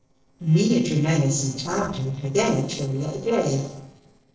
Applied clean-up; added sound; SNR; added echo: neural separator model SepFormer DNS4.